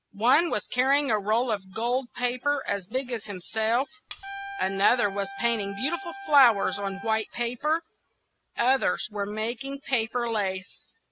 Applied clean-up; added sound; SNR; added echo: none; Trumpet + Cutlery, silverware; 11 dB; none.